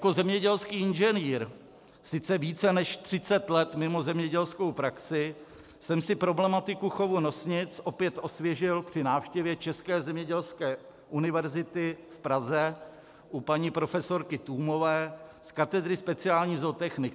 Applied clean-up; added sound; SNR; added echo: none; none; none; none.